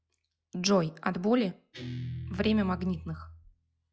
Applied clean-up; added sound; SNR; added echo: classical method log-MMSE.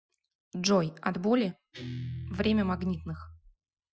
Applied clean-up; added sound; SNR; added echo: classical method Wiener filter.